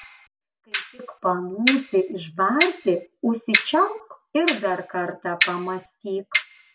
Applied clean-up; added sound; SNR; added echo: none; Clock; 4 dB; none.